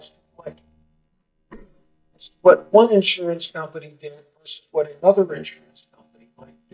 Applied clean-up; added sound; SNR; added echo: neural mask model DeepFilterNet 3.